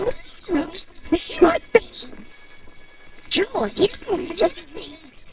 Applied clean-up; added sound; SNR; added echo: neural separator model SepFormer WHAMR!.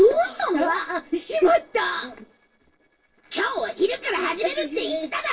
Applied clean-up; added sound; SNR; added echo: neural separator model SepFormer DNS4.